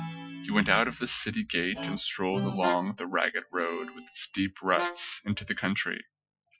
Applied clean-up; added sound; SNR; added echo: classical method Wiener filter.